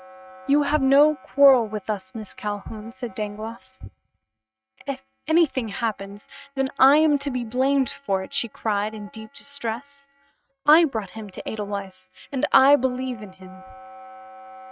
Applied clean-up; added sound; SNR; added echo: neural mask model RNNoise.